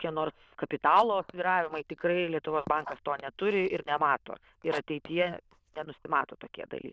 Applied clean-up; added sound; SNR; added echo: neural diffusion model UNIVERSE++.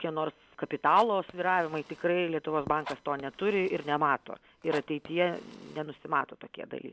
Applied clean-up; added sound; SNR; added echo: none; Fire; 19 dB; none.